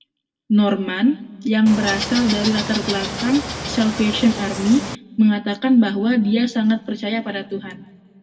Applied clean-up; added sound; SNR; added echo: none; Water / Bird; 8 dB; reverberation time 1.0 s.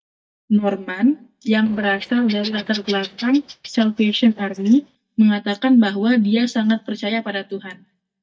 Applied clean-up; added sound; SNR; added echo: neural mask model DeepFilterNet 3.